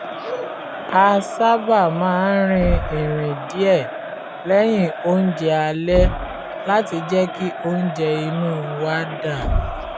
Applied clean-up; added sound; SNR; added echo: none; Thump, thud + Crowd; 7 dB; none.